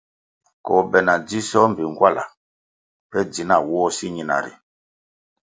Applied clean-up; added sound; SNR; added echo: none; none; none; none.